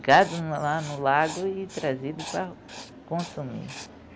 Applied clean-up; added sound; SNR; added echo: none; Writing; 17 dB; none.